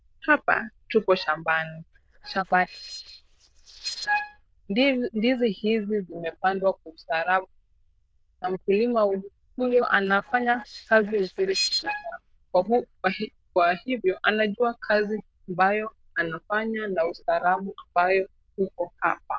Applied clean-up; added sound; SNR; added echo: neural diffusion model UNIVERSE++.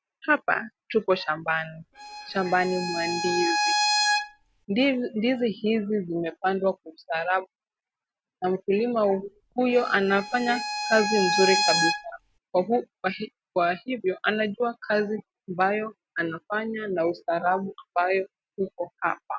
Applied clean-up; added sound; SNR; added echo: none; Bowed string instrument; 1 dB; none.